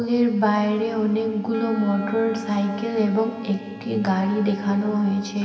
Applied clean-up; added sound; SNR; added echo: none; Wind instrument, woodwind instrument; 15 dB; reverberation time 2.9 s.